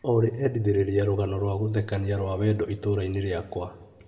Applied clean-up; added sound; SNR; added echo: none; none; none; reverberation time 1.0 s.